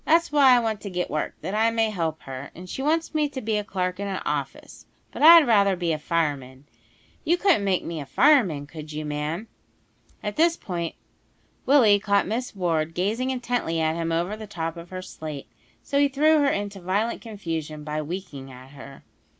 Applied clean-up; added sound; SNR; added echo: none; none; none; none.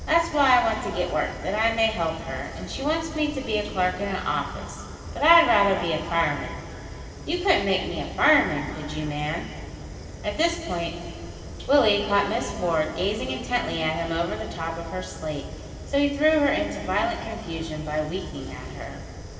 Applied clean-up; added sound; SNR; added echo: none; Fire; 12 dB; reverberation time 2.5 s.